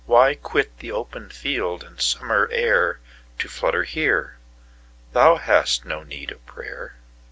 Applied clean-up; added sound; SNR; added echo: none; none; none; none.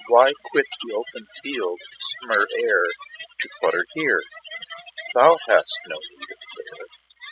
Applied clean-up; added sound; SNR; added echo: classical method spectral subtraction.